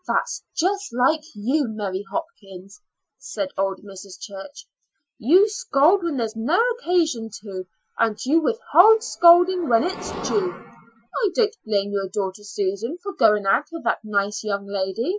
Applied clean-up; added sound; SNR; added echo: classical method Wiener filter.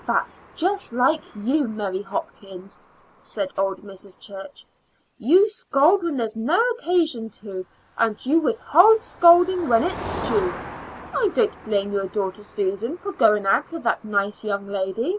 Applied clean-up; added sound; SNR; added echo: none; Motor vehicle (road); 17 dB; none.